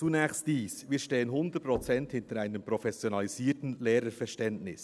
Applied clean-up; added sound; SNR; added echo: none; Knock; 17 dB; none.